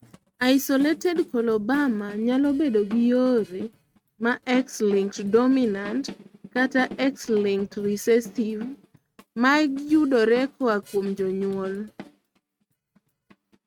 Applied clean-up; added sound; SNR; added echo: neural mask model RNNoise.